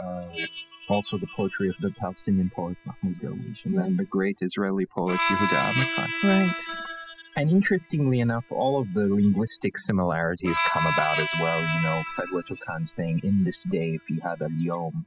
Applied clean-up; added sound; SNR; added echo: classical method spectral subtraction.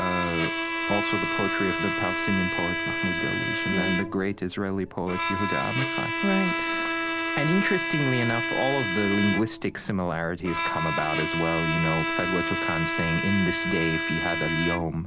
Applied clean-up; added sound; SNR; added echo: none; Bowed string instrument; 1 dB; none.